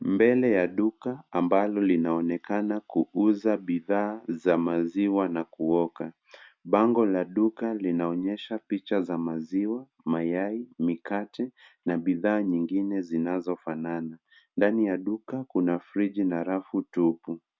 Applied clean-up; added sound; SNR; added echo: none; none; none; none.